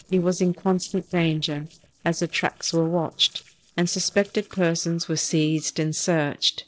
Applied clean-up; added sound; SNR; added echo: neural separator model SepFormer DNS4.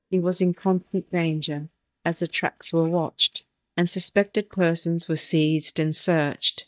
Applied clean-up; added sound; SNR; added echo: neural mask model DeepFilterNet 3.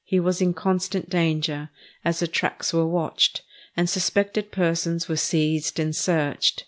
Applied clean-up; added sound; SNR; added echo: none; none; none; none.